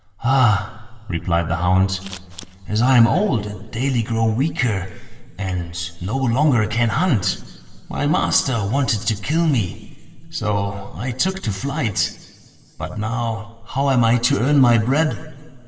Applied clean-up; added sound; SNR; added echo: none; Scissors; 18 dB; reverberation time 2.4 s.